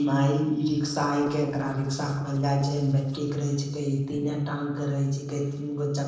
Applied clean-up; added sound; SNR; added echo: neural separator model SepFormer DNS4.